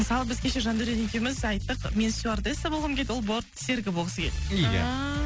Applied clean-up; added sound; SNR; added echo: none; none; none; none.